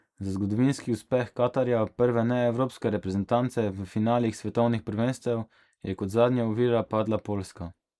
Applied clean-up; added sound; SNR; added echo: neural mask model Resemble Enhance denoiser.